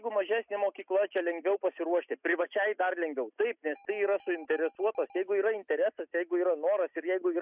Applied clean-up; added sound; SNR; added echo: neural mask model RNNoise.